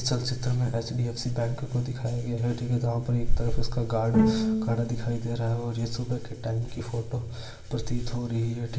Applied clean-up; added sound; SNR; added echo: none; Bowed string instrument; 3 dB; reverberation time 1.9 s.